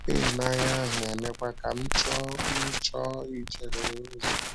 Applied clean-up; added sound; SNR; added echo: none; Crackle; -1 dB; none.